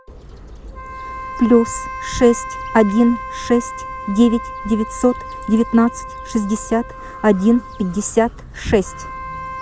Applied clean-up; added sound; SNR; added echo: none; Wind instrument, woodwind instrument; 13 dB; none.